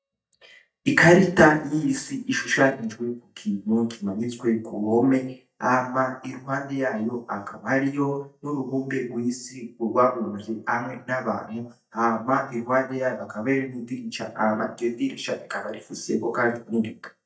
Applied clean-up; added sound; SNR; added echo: neural mask model DeepFilterNet 3.